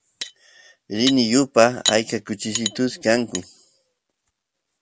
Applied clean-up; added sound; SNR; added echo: none; Cutlery, silverware; 9 dB; none.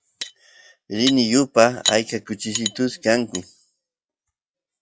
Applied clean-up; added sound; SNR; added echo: classical method log-MMSE.